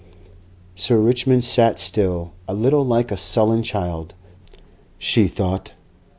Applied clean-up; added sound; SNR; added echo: none; none; none; none.